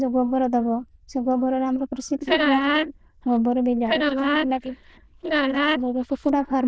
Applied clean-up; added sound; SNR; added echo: neural diffusion model UNIVERSE++.